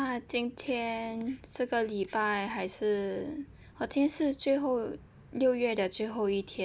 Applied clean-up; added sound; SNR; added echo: none; none; none; none.